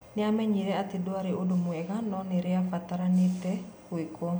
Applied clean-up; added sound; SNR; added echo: none; none; none; none.